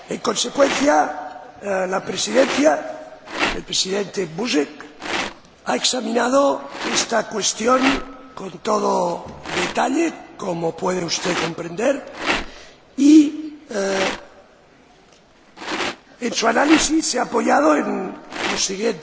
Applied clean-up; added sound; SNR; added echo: none; Rattle; 9 dB; none.